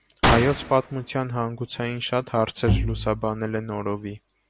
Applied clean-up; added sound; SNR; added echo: none; Gunshot, gunfire + Bowed string instrument; 2 dB; none.